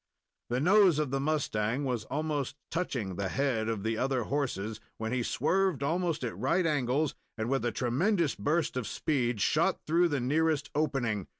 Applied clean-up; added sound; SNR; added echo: none; none; none; none.